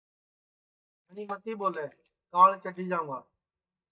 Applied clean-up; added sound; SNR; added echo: neural mask model DeepFilterNet 3.